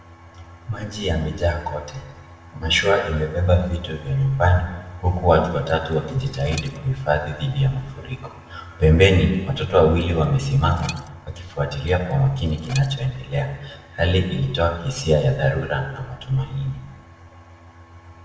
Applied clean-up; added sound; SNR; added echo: none; Dishes, pots, and pans; 19 dB; reverberation time 1.0 s.